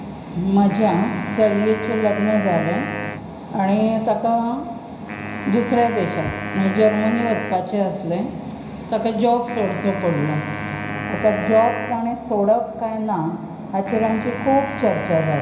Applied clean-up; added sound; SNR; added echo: none; Wind instrument, woodwind instrument; 11 dB; reverberation time 0.5 s.